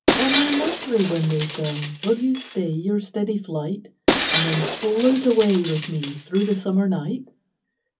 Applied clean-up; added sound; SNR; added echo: none; Shatter; 3 dB; reverberation time 0.3 s.